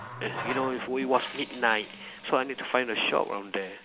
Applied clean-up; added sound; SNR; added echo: none; Water tap, faucet; 12 dB; none.